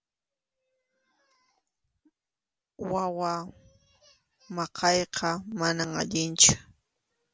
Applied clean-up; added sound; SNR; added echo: none; none; none; none.